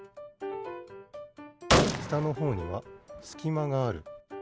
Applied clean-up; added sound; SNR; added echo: none; Gunshot, gunfire; -3 dB; none.